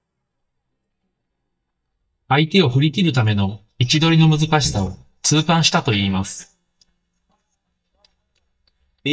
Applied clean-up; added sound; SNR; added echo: neural mask model DeepFilterNet 3.